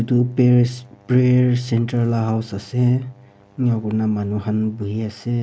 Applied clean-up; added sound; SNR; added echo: none; none; none; none.